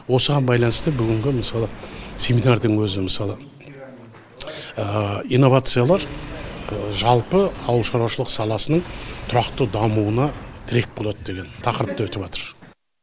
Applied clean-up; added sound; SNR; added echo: none; Engine / Car; 14 dB; none.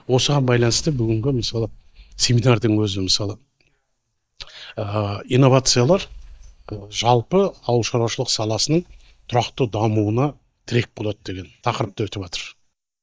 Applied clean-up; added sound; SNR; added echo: neural mask model DeepFilterNet 3.